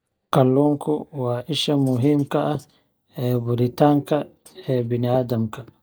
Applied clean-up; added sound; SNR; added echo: neural mask model DeepFilterNet 3.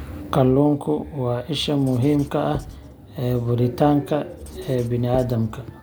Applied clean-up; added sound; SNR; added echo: none; Writing; 17 dB; none.